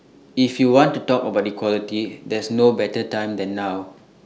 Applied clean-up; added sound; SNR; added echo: none; none; none; none.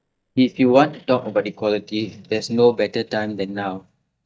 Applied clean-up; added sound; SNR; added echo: neural mask model DeepFilterNet 3.